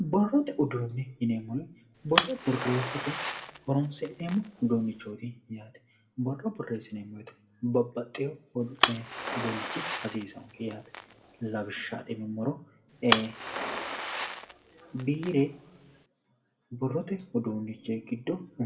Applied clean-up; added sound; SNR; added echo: none; Fire; 2 dB; reverberation time 0.4 s.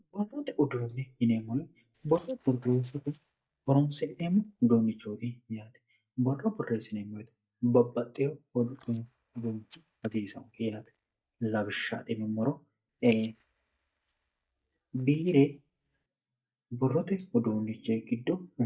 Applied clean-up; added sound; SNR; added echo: neural mask model DeepFilterNet 3.